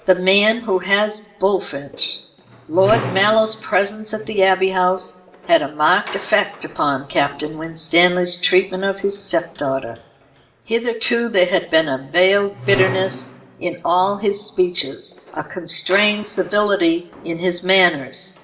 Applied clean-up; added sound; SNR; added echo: none; Squeak; 16 dB; reverberation time 1.3 s.